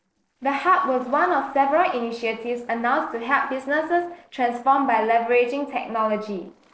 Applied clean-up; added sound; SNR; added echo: neural separator model SepFormer DNS4.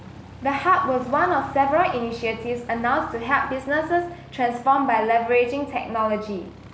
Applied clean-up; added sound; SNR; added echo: none; Aircraft + Piano; 18 dB; none.